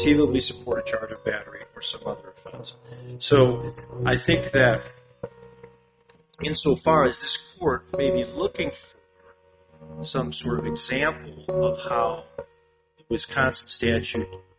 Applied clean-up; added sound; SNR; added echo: neural mask model RNNoise.